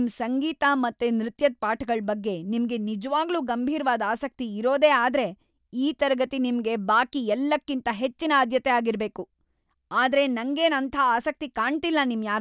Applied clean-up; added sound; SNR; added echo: none; none; none; none.